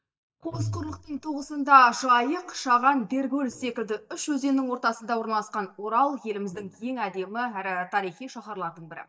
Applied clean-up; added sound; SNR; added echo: neural mask model DeepFilterNet 3.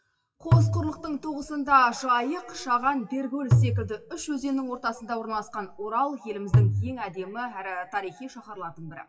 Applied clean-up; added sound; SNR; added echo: classical method WPE with log-MMSE.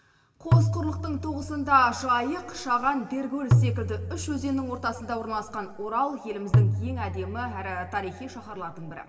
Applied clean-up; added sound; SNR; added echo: none; Tabla; -1 dB; reverberation time 3.0 s.